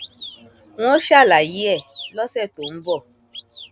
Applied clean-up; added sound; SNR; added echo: none; Bird vocalization, bird call, bird song; 18 dB; none.